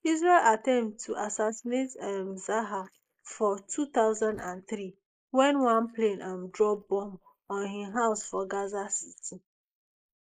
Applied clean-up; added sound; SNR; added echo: neural mask model Resemble Enhance denoiser.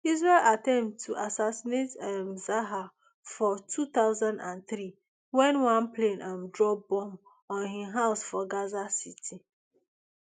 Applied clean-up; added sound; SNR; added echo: none; none; none; none.